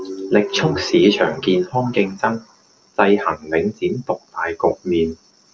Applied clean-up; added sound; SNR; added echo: none; none; none; none.